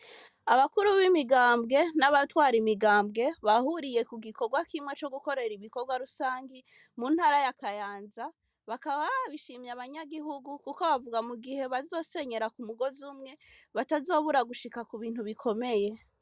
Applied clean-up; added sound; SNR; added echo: none; none; none; none.